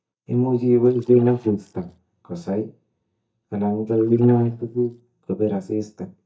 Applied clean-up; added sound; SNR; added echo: neural mask model DeepFilterNet 3.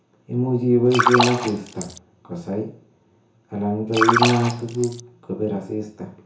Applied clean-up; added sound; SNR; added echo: none; Splash, splatter; -1 dB; reverberation time 0.5 s.